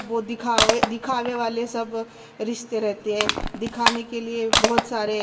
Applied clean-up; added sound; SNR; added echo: none; Crushing; 0 dB; reverberation time 1.6 s.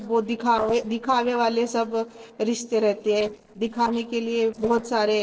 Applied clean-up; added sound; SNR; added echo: neural separator model SepFormer DNS4.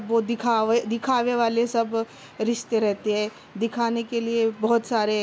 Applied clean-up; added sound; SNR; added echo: none; none; none; none.